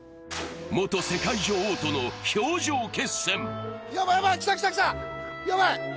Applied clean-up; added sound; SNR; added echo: none; none; none; none.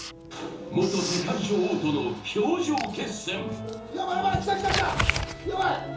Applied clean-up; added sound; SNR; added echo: none; Writing; 7 dB; reverberation time 1.2 s.